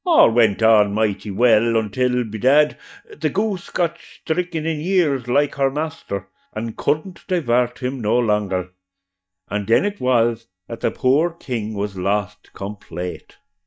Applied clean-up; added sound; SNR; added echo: neural mask model DeepFilterNet 3.